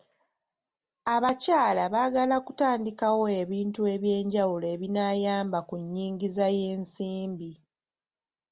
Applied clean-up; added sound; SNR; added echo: none; none; none; none.